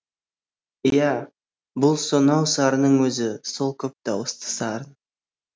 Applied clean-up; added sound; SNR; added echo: none; none; none; none.